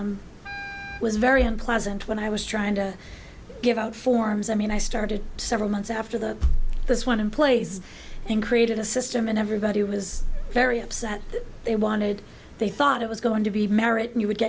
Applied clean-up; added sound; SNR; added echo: none; Wind instrument, woodwind instrument; 15 dB; none.